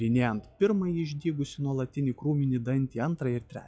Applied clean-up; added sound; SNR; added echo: classical method log-MMSE.